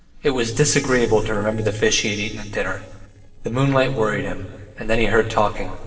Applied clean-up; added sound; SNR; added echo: neural separator model SepFormer DNS4.